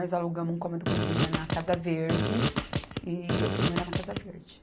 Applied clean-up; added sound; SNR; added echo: none; Fart; -3 dB; none.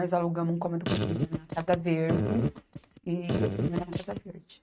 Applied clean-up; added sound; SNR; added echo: neural mask model RNNoise.